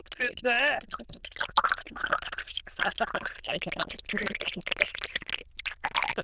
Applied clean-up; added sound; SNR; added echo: neural diffusion model UNIVERSE++.